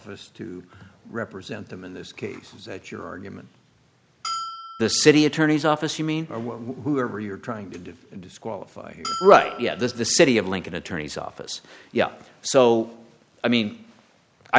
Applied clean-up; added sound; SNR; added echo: none; Bell; 13 dB; none.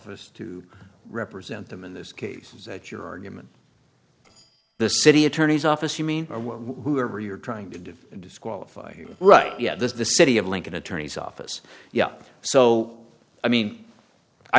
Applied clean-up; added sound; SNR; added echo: neural separator model SepFormer DNS4.